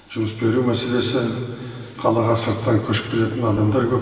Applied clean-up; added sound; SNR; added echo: none; none; none; reverberation time 2.5 s.